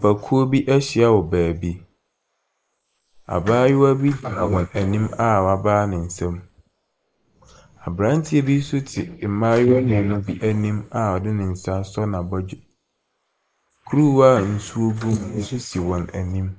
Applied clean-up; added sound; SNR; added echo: neural mask model Resemble Enhance denoiser.